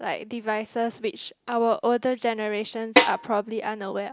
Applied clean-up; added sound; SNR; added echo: none; Snare drum; -2 dB; none.